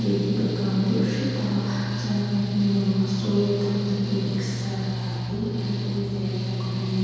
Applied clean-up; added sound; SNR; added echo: none; Mechanical fan / Engine; 3 dB; reverberation time 2.1 s.